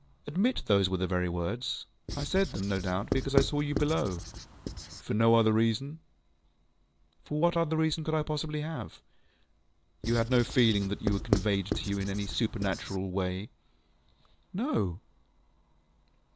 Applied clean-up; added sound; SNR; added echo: none; Writing; 5 dB; none.